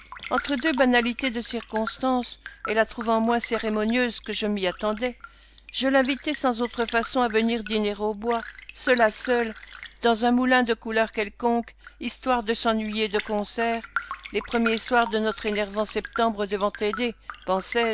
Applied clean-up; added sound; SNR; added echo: none; Raindrop; 14 dB; none.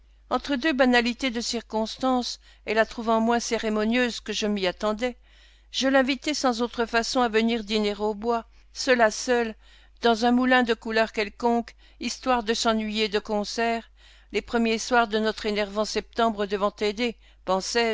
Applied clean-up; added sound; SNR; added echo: none; none; none; none.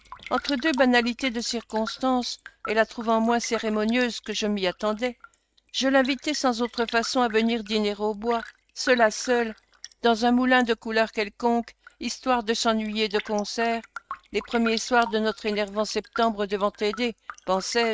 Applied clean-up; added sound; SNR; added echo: neural mask model RNNoise.